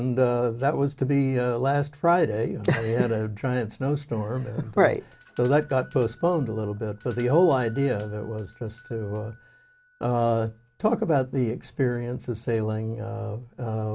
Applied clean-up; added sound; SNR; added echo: none; Doorbell; 14 dB; none.